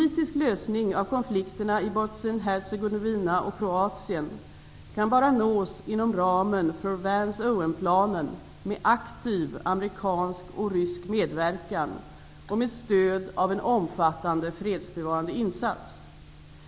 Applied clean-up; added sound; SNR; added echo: none; none; none; none.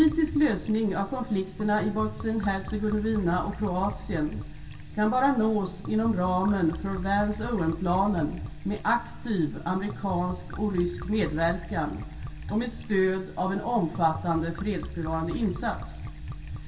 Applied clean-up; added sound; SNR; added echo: none; Liquid; 12 dB; reverberation time 0.2 s.